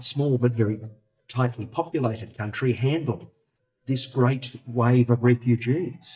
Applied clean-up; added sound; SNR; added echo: neural mask model DeepFilterNet 3.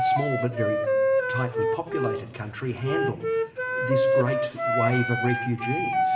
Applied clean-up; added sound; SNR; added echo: none; Wind instrument, woodwind instrument; -4 dB; reverberation time 2.7 s.